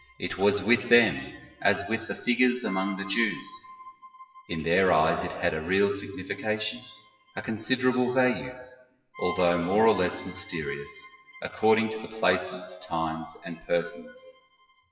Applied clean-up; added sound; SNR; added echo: classical method WPE with log-MMSE.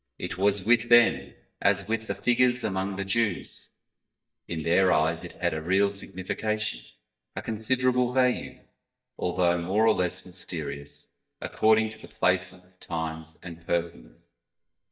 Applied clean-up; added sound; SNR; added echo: neural mask model DeepFilterNet 3.